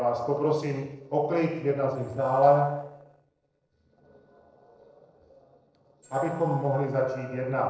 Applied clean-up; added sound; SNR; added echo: neural separator model SepFormer DNS4.